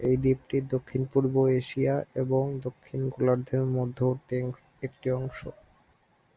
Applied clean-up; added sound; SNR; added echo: none; none; none; none.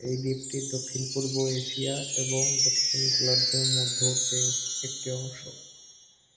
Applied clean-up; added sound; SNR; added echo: none; Wind chime; -4 dB; reverberation time 0.8 s.